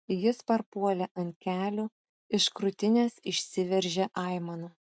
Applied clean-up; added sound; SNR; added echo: none; none; none; none.